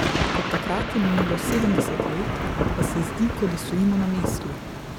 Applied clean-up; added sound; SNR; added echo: none; Thunder / Rain; 0 dB; none.